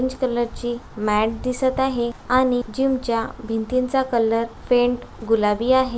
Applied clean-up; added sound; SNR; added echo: none; none; none; none.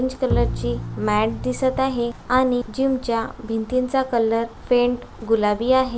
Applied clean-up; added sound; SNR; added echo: none; Bowed string instrument; 8 dB; none.